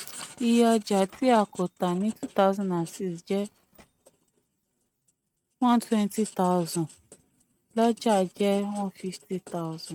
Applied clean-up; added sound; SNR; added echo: neural mask model RNNoise.